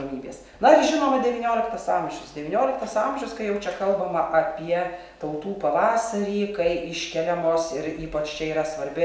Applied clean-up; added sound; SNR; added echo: none; none; none; none.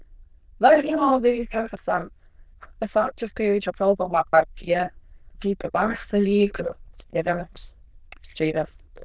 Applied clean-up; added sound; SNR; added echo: neural diffusion model UNIVERSE++.